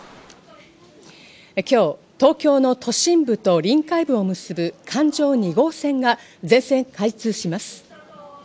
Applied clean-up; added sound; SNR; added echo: none; none; none; none.